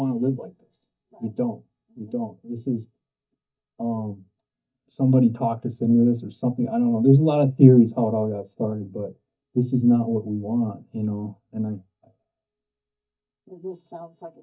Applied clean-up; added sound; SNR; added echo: neural mask model DeepFilterNet 3.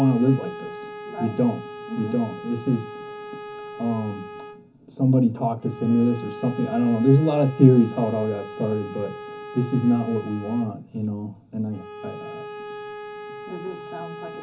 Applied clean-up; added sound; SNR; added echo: none; Bowed string instrument; 14 dB; reverberation time 0.3 s.